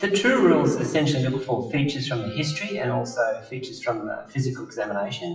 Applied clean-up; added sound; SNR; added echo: classical method WPE with log-MMSE.